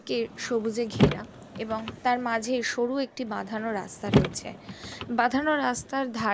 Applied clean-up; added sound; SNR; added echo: none; Car; 3 dB; none.